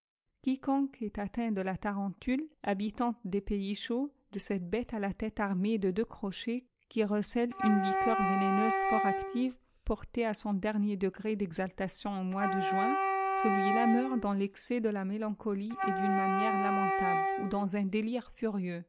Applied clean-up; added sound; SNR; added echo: none; Wind instrument, woodwind instrument; 0 dB; none.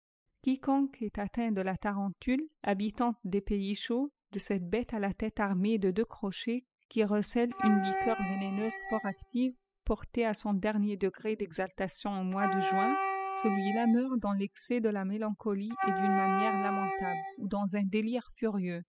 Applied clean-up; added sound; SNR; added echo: classical method spectral subtraction.